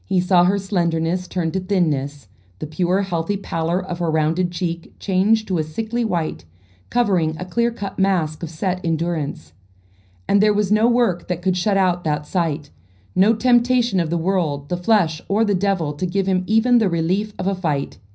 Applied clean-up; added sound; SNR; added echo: none; none; none; reverberation time 0.5 s.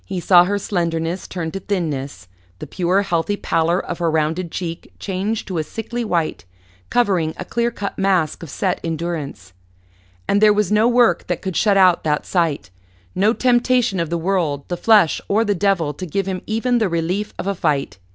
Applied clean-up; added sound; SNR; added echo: none; none; none; none.